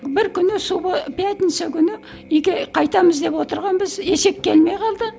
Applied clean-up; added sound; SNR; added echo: none; none; none; none.